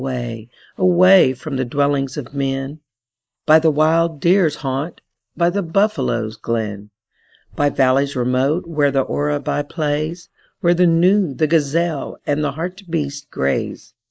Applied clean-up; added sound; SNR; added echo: neural mask model Resemble Enhance denoiser.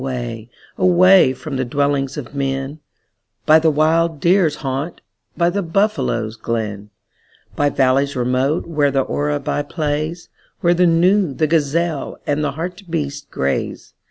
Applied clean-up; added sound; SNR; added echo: none; none; none; none.